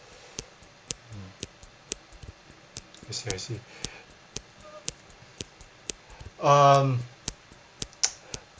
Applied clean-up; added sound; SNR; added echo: none; Scissors; 14 dB; none.